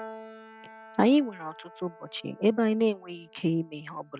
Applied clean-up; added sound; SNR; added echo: none; Piano; 20 dB; none.